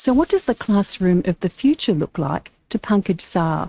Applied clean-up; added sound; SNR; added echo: neural mask model RNNoise.